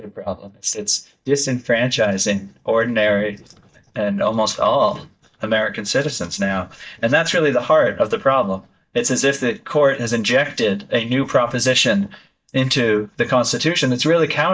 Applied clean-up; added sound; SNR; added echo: neural mask model DeepFilterNet 3.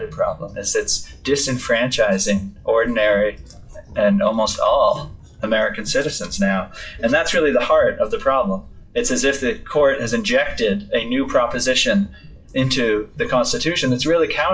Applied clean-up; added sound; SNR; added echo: classical method WPE with log-MMSE.